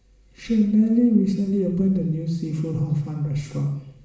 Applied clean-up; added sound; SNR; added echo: none; none; none; reverberation time 0.7 s.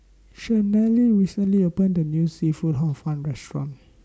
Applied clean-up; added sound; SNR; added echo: none; none; none; none.